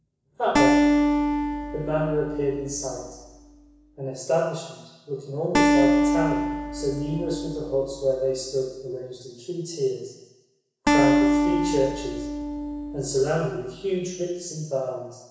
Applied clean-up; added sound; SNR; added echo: none; Acoustic guitar; -3 dB; reverberation time 1.1 s.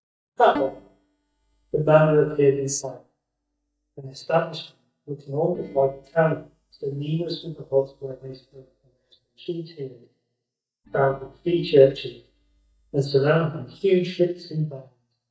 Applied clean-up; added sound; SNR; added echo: neural mask model DeepFilterNet 3.